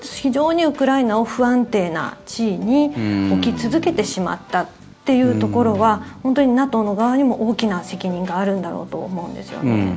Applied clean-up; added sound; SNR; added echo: none; none; none; none.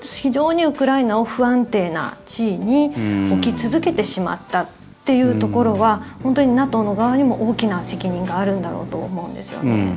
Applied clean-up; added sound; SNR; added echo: none; Engine; 13 dB; none.